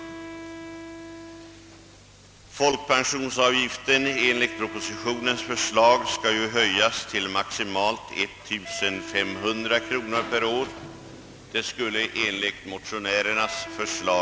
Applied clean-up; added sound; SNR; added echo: none; Wind instrument, woodwind instrument; 15 dB; none.